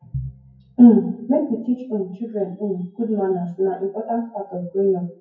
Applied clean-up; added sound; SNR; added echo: classical method WPE with log-MMSE.